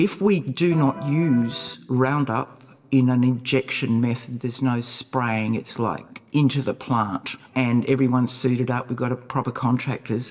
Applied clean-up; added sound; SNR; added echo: none; Electric guitar; 15 dB; reverberation time 1.1 s.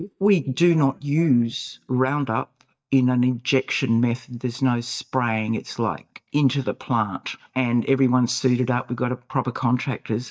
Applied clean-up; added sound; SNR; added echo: neural mask model DeepFilterNet 3.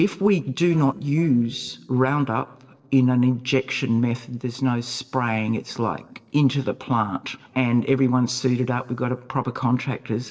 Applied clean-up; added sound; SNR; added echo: neural separator model SepFormer DNS4.